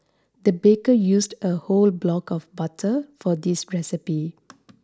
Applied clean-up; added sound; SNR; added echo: none; none; none; none.